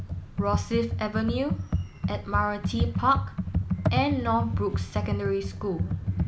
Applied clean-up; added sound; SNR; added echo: none; Computer keyboard; 0 dB; none.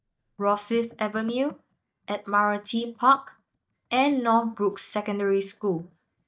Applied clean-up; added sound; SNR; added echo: neural mask model DeepFilterNet 3.